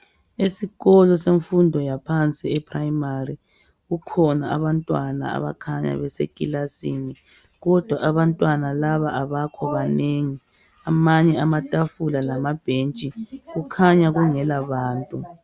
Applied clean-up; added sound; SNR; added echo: none; none; none; none.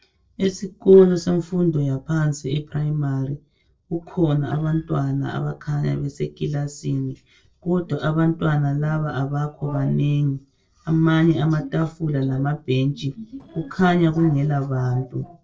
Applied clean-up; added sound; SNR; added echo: neural separator model SepFormer DNS4.